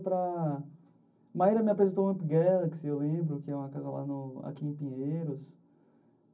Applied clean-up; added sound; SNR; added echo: none; none; none; reverberation time 0.4 s.